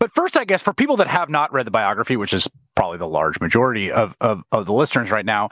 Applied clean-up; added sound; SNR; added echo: none; none; none; none.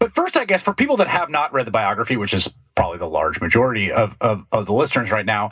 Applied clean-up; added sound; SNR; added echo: none; none; none; reverberation time 0.2 s.